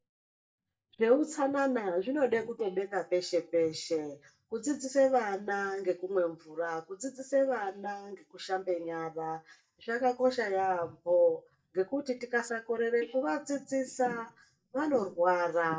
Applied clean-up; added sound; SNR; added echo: neural mask model DeepFilterNet 3.